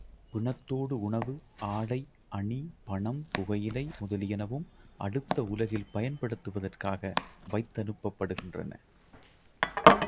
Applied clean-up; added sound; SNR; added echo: none; Domestic sounds, home sounds; 0 dB; none.